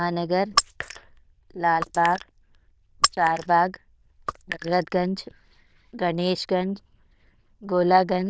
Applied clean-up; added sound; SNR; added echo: neural diffusion model UNIVERSE++.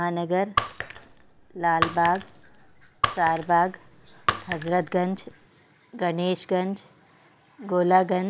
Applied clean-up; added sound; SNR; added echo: none; Shatter; 2 dB; none.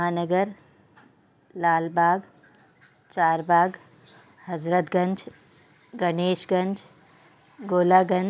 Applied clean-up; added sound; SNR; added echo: none; none; none; none.